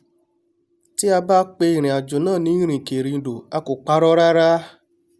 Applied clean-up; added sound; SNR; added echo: none; none; none; none.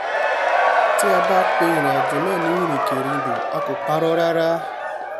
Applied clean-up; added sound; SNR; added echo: none; Crowd / Cheering; -3 dB; none.